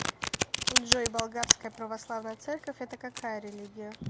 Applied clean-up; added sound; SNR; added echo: none; Domestic sounds, home sounds; -5 dB; none.